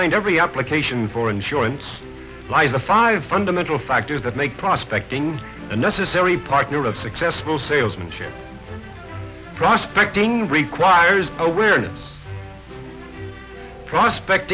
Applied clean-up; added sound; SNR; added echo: none; none; none; none.